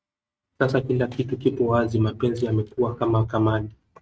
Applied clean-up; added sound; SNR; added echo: neural mask model RNNoise.